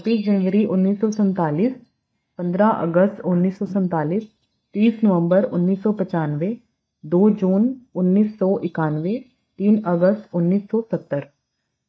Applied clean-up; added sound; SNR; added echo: neural mask model DeepFilterNet 3.